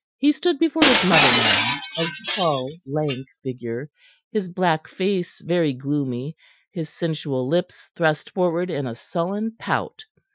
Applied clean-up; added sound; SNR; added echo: classical method Wiener filter.